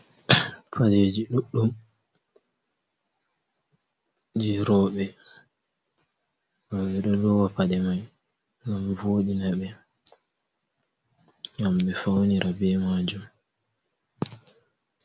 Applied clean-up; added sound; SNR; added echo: none; none; none; none.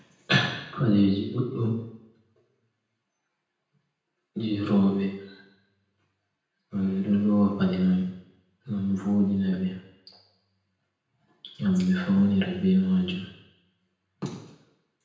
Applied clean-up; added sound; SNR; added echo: none; none; none; reverberation time 0.9 s.